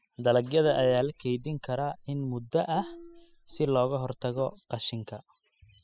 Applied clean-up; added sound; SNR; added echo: classical method spectral subtraction.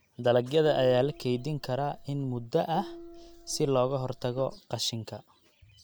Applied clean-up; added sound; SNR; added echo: none; Gong; 17 dB; none.